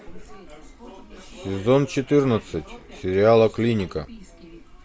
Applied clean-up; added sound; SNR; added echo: none; none; none; none.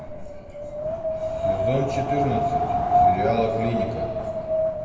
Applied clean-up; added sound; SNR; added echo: none; Wind; -5 dB; reverberation time 2.1 s.